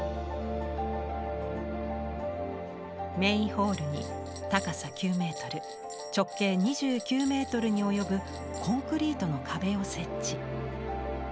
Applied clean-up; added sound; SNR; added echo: none; Bell; 18 dB; none.